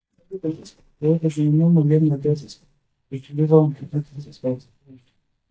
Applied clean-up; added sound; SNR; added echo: neural mask model DeepFilterNet 3.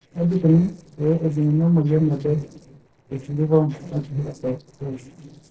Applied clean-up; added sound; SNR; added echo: neural separator model SepFormer DNS4.